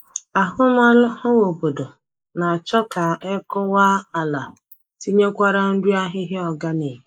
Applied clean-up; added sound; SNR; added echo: neural mask model Resemble Enhance denoiser.